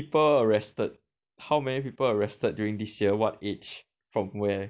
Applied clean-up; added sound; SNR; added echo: none; none; none; none.